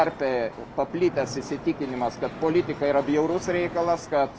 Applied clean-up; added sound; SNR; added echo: none; Mechanisms; 15 dB; none.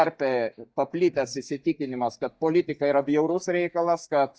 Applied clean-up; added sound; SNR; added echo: neural mask model DeepFilterNet 3.